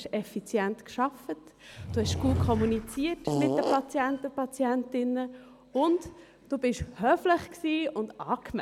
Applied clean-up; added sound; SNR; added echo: none; Fart / Drawer open or close; 2 dB; none.